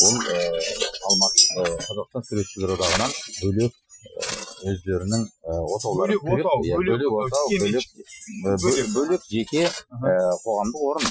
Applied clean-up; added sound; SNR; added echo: classical method Wiener filter.